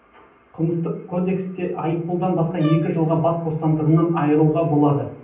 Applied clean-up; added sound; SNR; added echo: none; Brass instrument; 16 dB; reverberation time 0.6 s.